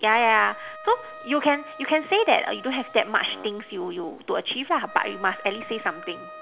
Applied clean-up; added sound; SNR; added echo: none; Wind instrument, woodwind instrument + Fart; 17 dB; none.